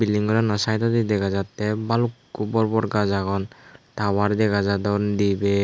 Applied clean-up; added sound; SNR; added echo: none; none; none; none.